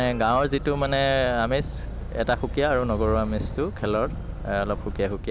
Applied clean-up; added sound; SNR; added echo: none; Motor vehicle (road); 7 dB; none.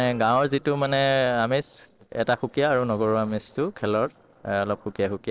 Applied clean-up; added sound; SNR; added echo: neural separator model SepFormer DNS4.